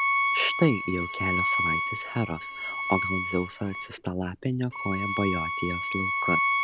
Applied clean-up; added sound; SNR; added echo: none; Bowed string instrument; -2 dB; none.